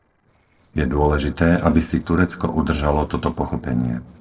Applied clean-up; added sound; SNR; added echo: neural separator model SepFormer DNS4.